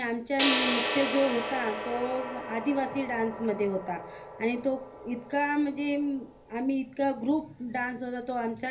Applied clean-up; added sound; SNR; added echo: none; Gong; 2 dB; reverberation time 0.3 s.